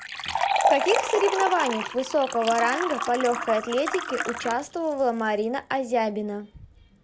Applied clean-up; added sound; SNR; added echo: none; Liquid; 4 dB; none.